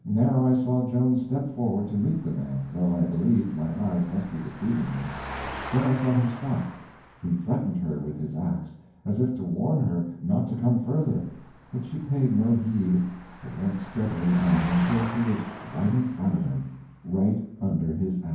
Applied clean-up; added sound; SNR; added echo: none; Engine; 16 dB; reverberation time 0.9 s.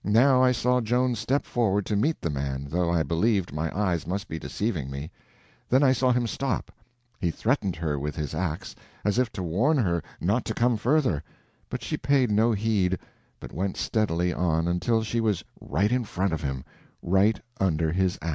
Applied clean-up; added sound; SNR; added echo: none; none; none; none.